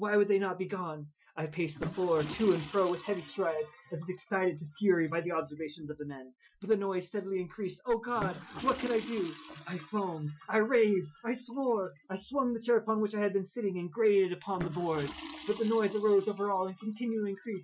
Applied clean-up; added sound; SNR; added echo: classical method Wiener filter.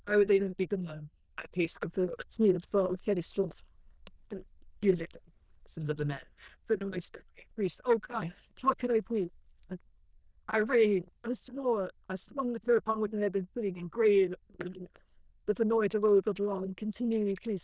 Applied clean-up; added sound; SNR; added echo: neural diffusion model UNIVERSE++.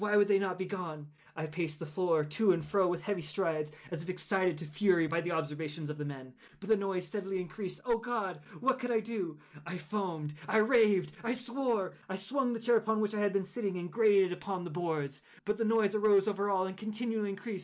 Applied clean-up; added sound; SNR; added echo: none; none; none; none.